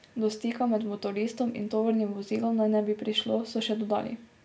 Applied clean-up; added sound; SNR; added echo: none; none; none; none.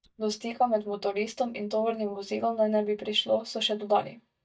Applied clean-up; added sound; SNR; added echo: neural mask model DeepFilterNet 3.